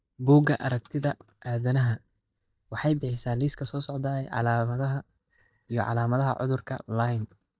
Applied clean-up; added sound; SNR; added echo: neural mask model DeepFilterNet 3.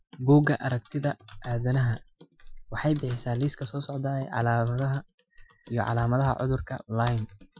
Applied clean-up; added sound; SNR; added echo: classical method Wiener filter.